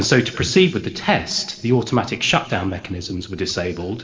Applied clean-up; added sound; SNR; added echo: neural separator model SepFormer DNS4.